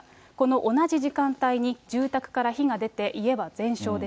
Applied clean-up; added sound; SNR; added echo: none; none; none; none.